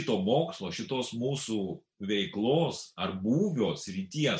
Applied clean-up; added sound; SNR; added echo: none; none; none; none.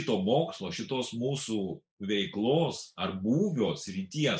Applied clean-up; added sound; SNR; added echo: neural mask model Resemble Enhance denoiser.